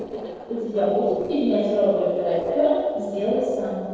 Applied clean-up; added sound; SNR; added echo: neural separator model SepFormer DNS4.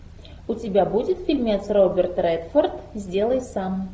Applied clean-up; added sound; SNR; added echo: none; none; none; none.